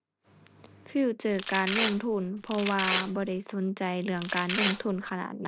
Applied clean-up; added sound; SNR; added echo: none; Domestic sounds, home sounds; -4 dB; none.